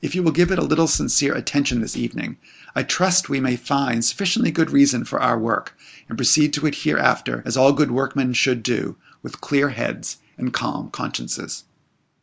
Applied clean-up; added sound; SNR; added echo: none; Bass drum; 18 dB; none.